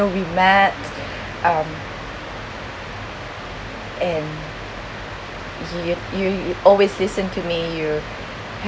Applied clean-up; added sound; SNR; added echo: none; none; none; none.